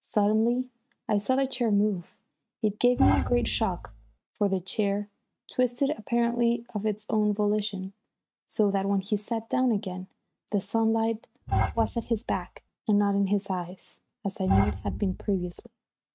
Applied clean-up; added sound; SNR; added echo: neural mask model RNNoise.